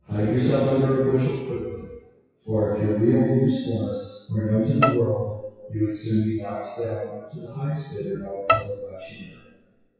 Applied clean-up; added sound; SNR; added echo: classical method WPE with log-MMSE.